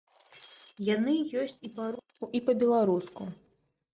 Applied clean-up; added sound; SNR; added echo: neural mask model RNNoise.